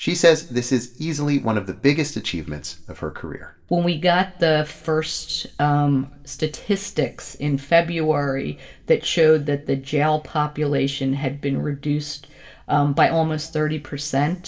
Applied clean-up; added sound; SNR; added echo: none; none; none; reverberation time 0.7 s.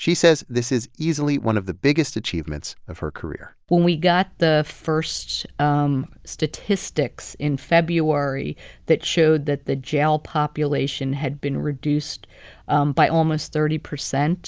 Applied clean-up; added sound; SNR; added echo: none; none; none; none.